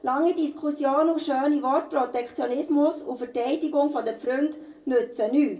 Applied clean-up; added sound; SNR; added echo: none; none; none; reverberation time 0.2 s.